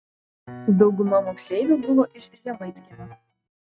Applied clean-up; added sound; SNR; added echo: neural mask model RNNoise.